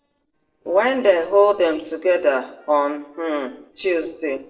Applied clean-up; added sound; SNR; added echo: neural separator model SepFormer DNS4.